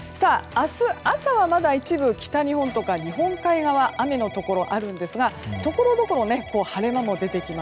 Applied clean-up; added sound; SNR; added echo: none; Telephone / Typing; 18 dB; none.